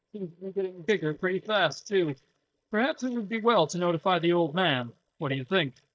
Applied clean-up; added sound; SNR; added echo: neural mask model DeepFilterNet 3.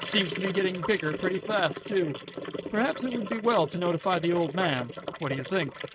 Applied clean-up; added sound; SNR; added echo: neural mask model RNNoise.